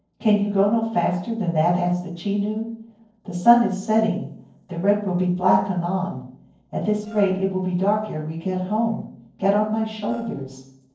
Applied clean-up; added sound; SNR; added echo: neural separator model SepFormer DNS4.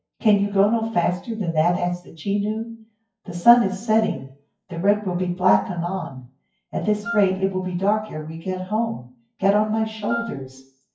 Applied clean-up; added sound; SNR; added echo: classical method WPE with log-MMSE.